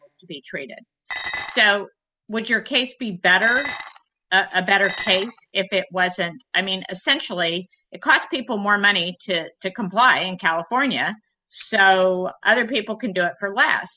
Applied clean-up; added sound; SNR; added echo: classical method spectral subtraction.